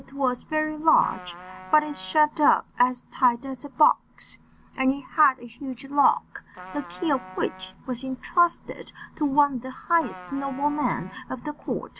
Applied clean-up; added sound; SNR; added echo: none; Trumpet; 18 dB; none.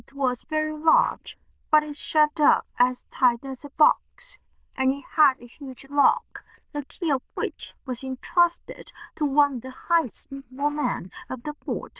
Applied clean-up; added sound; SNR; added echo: neural diffusion model UNIVERSE++.